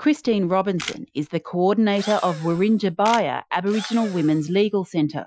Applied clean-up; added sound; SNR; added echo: classical method Wiener filter.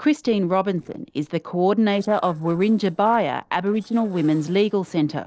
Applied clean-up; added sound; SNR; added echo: neural separator model SepFormer DNS4.